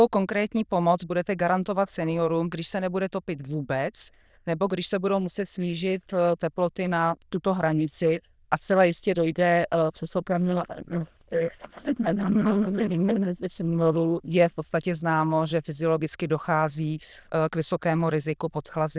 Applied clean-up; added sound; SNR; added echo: neural diffusion model UNIVERSE++.